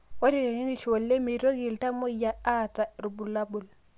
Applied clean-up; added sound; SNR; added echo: none; none; none; none.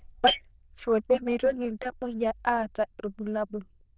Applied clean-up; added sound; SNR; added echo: neural diffusion model UNIVERSE++.